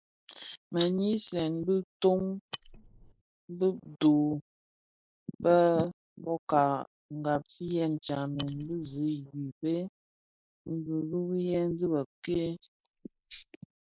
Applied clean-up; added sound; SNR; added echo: neural mask model Resemble Enhance denoiser.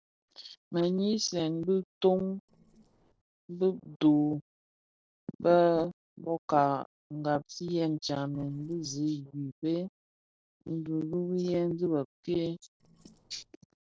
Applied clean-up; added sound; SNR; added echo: neural separator model SepFormer DNS4.